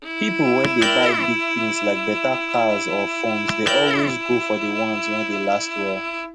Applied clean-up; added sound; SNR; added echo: none; Bowed string instrument + Electric guitar; 0 dB; none.